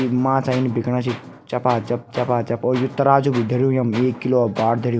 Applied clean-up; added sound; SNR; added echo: none; Tools; 18 dB; none.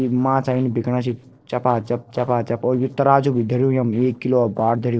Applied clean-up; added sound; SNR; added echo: neural separator model SepFormer DNS4.